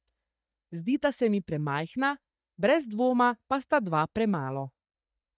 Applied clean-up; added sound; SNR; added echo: neural mask model DeepFilterNet 3.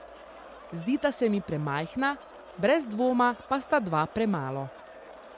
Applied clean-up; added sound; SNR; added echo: none; Crowd; 18 dB; none.